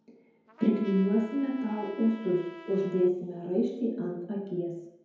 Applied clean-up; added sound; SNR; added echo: none; Trumpet; 19 dB; reverberation time 0.9 s.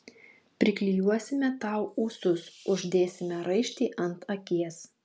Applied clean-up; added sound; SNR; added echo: none; none; none; none.